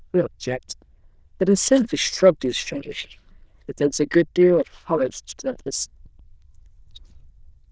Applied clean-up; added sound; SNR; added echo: neural diffusion model UNIVERSE++.